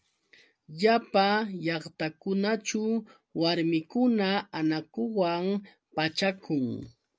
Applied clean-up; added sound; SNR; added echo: none; none; none; none.